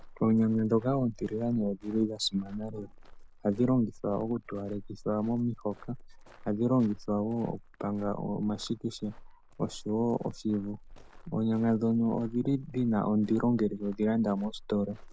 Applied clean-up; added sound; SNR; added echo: none; Walk, footsteps; 18 dB; none.